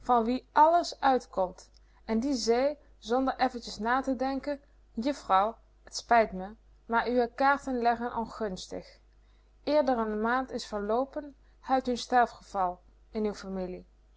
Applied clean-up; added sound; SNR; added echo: none; none; none; none.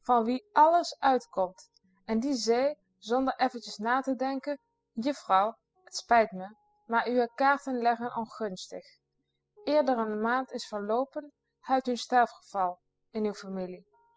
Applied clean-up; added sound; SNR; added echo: classical method spectral subtraction.